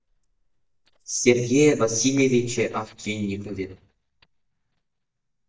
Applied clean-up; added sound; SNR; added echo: neural mask model DeepFilterNet 3.